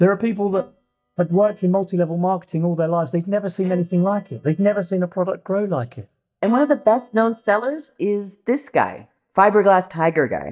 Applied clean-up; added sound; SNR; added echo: neural mask model DeepFilterNet 3.